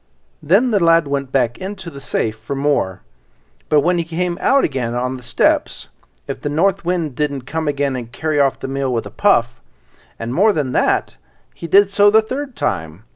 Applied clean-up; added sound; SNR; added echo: none; none; none; none.